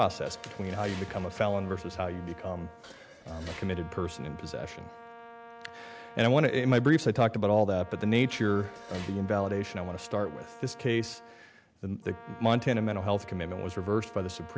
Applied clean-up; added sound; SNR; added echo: none; Brass instrument + Dishes, pots, and pans; 18 dB; none.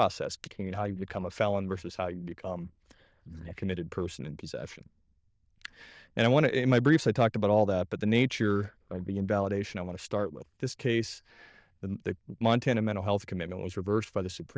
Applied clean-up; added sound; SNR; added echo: neural diffusion model UNIVERSE++.